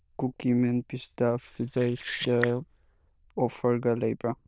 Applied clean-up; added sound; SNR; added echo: neural diffusion model UNIVERSE++.